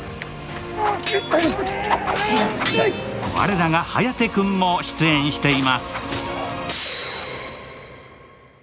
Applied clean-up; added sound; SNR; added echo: none; none; none; none.